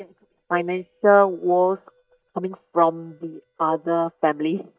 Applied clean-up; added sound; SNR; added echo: neural mask model DeepFilterNet 3.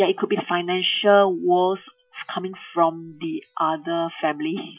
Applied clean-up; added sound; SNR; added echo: classical method Wiener filter.